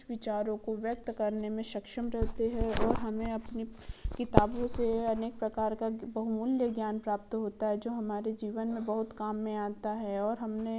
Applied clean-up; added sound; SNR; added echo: none; none; none; none.